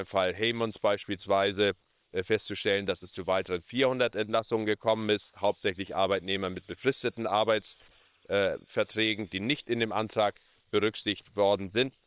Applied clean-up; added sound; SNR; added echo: neural separator model SepFormer WHAM!.